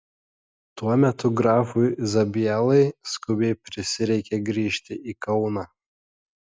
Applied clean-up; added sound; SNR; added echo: none; none; none; none.